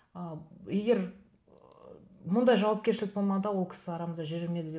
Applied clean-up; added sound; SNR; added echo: none; none; none; none.